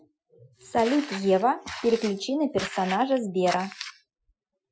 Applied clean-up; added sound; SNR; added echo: classical method Wiener filter.